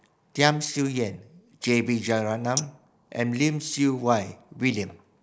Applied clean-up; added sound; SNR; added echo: neural mask model Resemble Enhance denoiser.